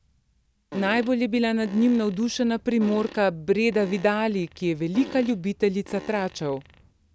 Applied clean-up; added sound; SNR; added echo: none; Fart; 18 dB; none.